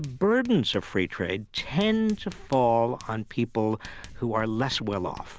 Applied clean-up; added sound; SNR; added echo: none; Writing; 19 dB; none.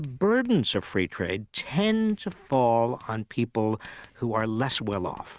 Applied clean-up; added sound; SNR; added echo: neural mask model RNNoise.